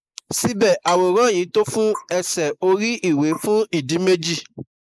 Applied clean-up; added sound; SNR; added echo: neural mask model Resemble Enhance denoiser.